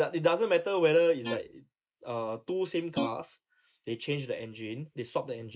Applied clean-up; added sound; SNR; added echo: neural mask model Resemble Enhance denoiser.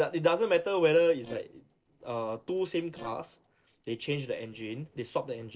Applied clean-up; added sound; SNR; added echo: neural separator model SepFormer DNS4.